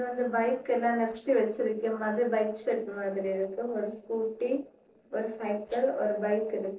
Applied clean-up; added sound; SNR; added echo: neural separator model SepFormer DNS4.